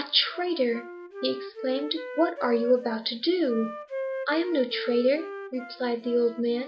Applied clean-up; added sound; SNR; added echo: none; Wind instrument, woodwind instrument; 11 dB; none.